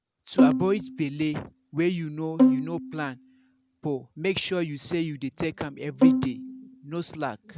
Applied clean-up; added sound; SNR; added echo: none; Bowed string instrument; -4 dB; none.